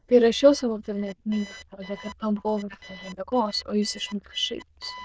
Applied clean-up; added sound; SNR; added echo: neural diffusion model UNIVERSE++.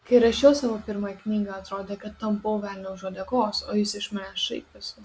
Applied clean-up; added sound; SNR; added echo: none; none; none; none.